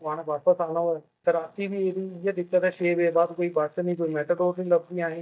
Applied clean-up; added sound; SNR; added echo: neural mask model DeepFilterNet 3.